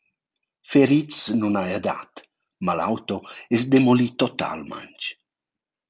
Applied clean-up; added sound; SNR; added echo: none; none; none; none.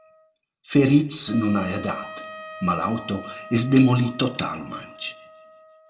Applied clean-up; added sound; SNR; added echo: none; Trumpet; 18 dB; reverberation time 0.6 s.